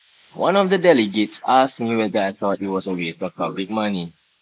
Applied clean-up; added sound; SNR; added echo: neural mask model Resemble Enhance denoiser.